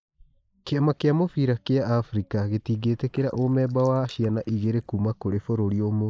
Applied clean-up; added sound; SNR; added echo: neural mask model Resemble Enhance denoiser.